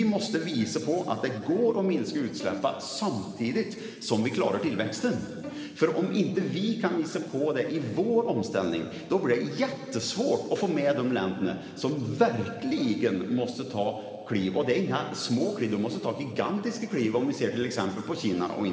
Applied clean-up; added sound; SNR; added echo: none; Bowed string instrument; 18 dB; reverberation time 2.2 s.